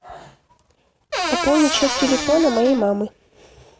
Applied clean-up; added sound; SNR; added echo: none; Cupboard open or close / Door; 4 dB; none.